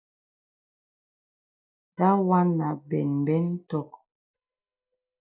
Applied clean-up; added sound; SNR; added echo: neural mask model DeepFilterNet 3.